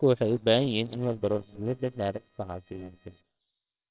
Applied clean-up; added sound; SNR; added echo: neural separator model SepFormer WHAMR!.